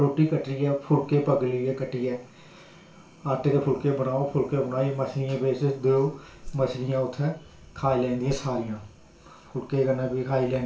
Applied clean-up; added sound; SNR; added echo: none; Whoosh, swoosh, swish; 13 dB; reverberation time 0.3 s.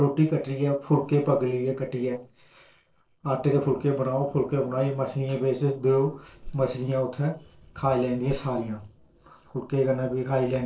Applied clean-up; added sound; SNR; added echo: neural separator model SepFormer DNS4.